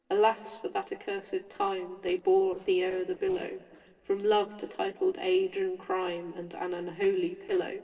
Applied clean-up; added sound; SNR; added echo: neural separator model SepFormer DNS4.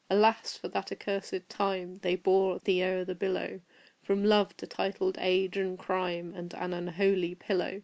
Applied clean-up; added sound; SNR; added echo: none; none; none; none.